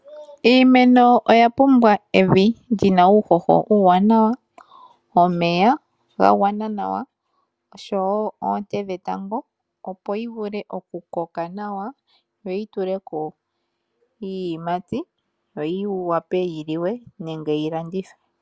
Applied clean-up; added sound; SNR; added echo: none; none; none; none.